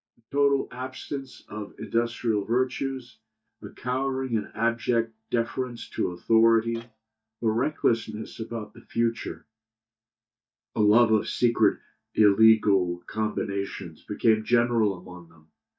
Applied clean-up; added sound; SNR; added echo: neural mask model DeepFilterNet 3.